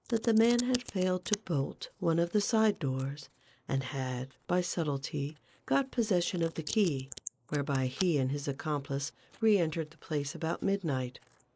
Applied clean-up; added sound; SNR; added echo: neural mask model Resemble Enhance denoiser.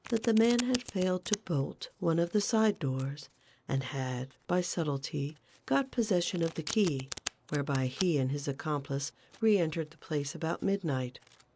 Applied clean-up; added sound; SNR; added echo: none; Domestic sounds, home sounds; 16 dB; none.